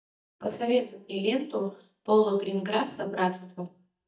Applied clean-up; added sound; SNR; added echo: neural mask model DeepFilterNet 3.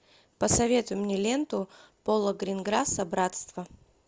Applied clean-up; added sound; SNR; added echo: none; none; none; none.